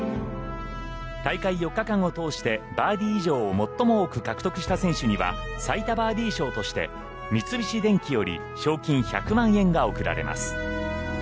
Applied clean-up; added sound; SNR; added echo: none; none; none; none.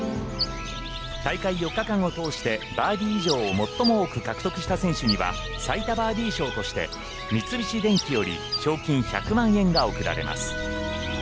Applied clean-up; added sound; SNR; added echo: none; Bird; 10 dB; none.